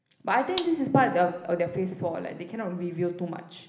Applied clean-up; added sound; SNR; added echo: none; Gunshot, gunfire; 11 dB; reverberation time 1.1 s.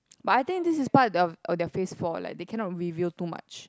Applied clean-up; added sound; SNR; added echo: none; none; none; none.